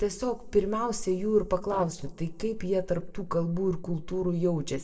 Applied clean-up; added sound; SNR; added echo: neural separator model SepFormer DNS4.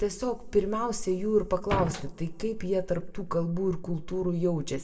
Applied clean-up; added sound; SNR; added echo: none; Slam; 3 dB; reverberation time 1.6 s.